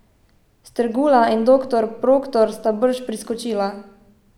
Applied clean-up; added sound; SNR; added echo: none; none; none; none.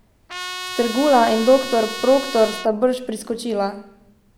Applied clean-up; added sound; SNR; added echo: none; Trumpet; 10 dB; none.